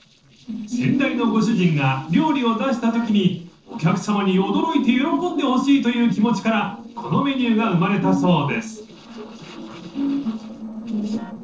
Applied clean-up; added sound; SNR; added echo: neural separator model SepFormer DNS4.